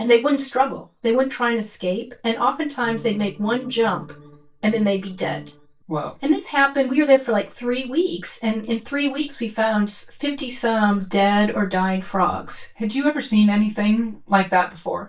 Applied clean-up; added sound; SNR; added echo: neural mask model DeepFilterNet 3.